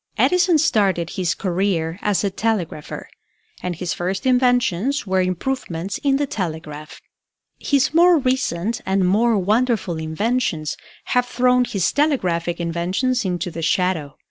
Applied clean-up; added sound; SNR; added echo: none; none; none; none.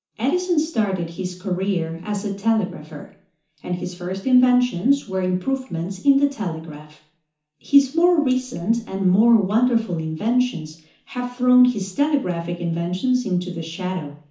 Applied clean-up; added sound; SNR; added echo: none; none; none; reverberation time 0.9 s.